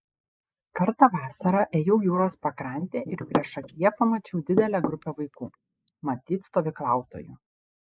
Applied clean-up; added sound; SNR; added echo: neural mask model Resemble Enhance denoiser.